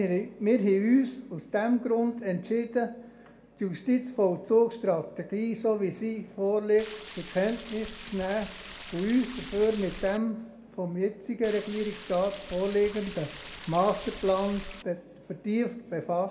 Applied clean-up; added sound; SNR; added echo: none; Stream; 12 dB; reverberation time 0.9 s.